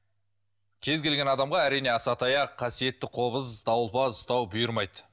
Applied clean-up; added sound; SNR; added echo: none; none; none; none.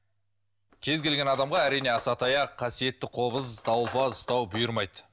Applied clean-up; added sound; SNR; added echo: none; Cutlery, silverware; 15 dB; none.